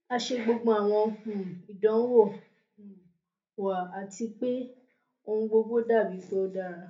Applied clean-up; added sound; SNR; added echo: none; none; none; reverberation time 0.3 s.